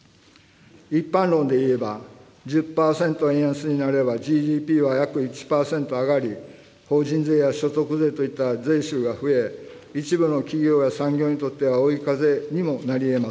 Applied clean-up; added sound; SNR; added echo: none; none; none; none.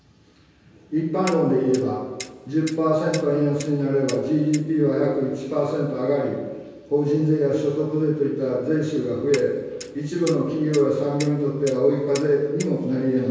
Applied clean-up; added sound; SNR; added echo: none; Clock; 18 dB; reverberation time 1.2 s.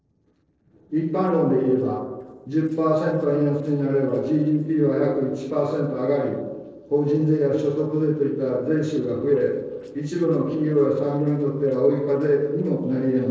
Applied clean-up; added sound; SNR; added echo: neural separator model SepFormer DNS4.